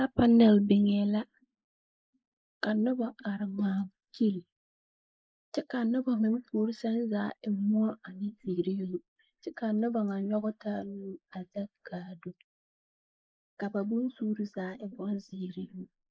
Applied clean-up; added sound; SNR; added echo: neural mask model Resemble Enhance denoiser.